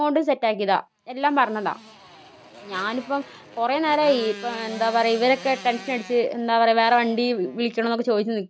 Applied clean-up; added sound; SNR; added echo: none; Motorcycle; 19 dB; none.